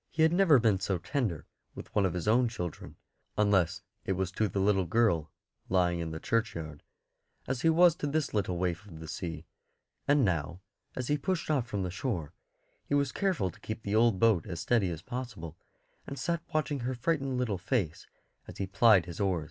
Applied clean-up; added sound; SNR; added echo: none; none; none; none.